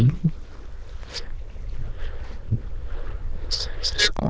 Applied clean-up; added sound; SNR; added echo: neural diffusion model UNIVERSE++.